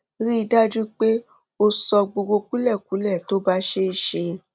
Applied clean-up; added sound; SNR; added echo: none; none; none; none.